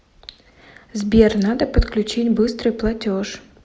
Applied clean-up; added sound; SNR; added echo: none; none; none; none.